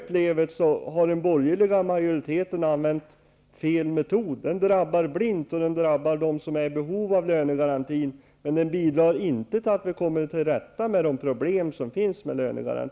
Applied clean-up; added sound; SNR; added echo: none; none; none; none.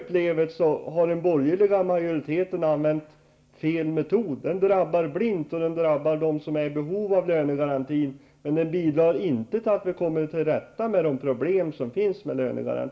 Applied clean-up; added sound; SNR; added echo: none; none; none; reverberation time 0.3 s.